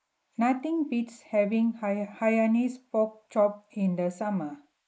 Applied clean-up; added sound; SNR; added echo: neural mask model Resemble Enhance denoiser.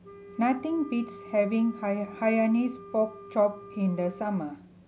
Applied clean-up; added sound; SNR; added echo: none; Wind instrument, woodwind instrument; 18 dB; none.